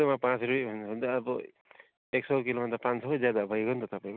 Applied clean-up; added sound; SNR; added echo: none; none; none; none.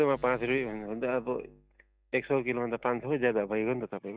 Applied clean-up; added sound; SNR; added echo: neural mask model DeepFilterNet 3.